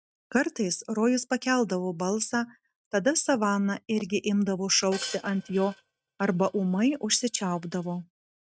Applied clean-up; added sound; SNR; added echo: neural mask model RNNoise.